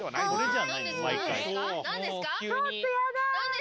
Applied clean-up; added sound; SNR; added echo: none; none; none; none.